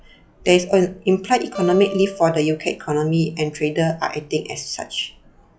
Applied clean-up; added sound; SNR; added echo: classical method log-MMSE.